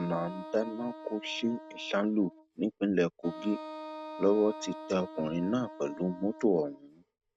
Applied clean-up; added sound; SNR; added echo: none; Wind instrument, woodwind instrument; 13 dB; none.